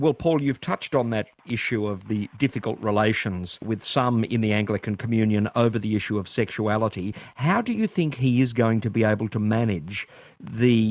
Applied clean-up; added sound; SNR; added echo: none; none; none; none.